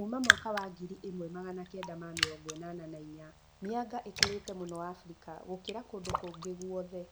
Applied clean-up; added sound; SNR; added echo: none; Raindrop; -3 dB; none.